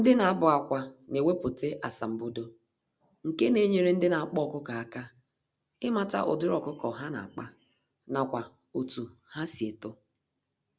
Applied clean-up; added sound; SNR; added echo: none; none; none; none.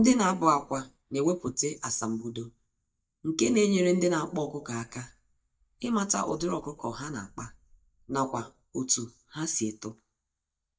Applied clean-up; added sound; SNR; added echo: neural mask model DeepFilterNet 3.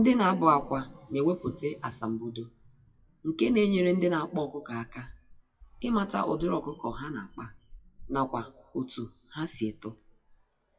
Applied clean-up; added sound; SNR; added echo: classical method WPE with log-MMSE.